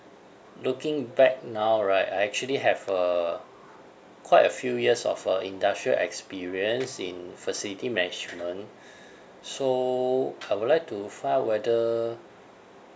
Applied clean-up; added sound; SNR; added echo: none; none; none; none.